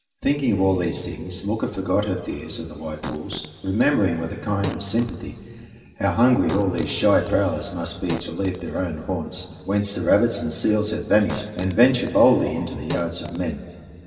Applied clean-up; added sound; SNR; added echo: none; Fart; 14 dB; reverberation time 2.2 s.